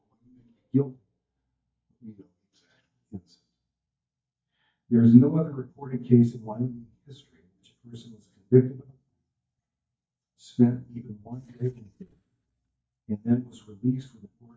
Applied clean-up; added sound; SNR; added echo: neural mask model DeepFilterNet 3.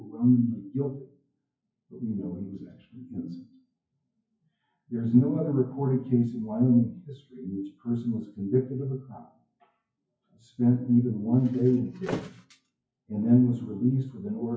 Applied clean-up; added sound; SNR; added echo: classical method WPE with log-MMSE.